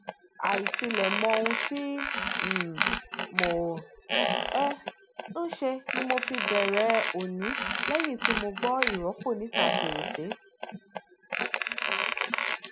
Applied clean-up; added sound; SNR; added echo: none; Squeak; -2 dB; none.